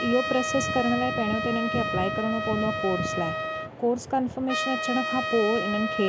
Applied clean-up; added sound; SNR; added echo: none; Trumpet; 3 dB; none.